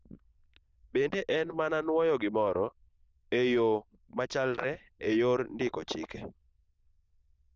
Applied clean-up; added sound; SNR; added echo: neural diffusion model UNIVERSE++.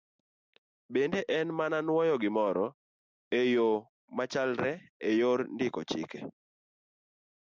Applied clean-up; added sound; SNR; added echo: none; none; none; none.